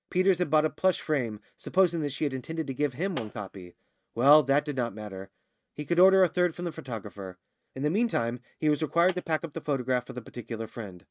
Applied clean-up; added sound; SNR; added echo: neural mask model RNNoise.